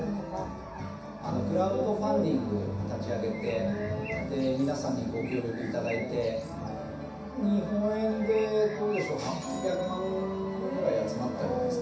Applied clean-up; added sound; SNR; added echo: none; Bird; 17 dB; reverberation time 0.7 s.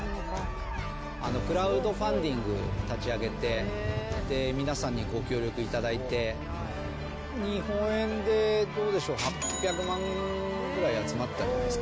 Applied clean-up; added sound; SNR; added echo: none; none; none; none.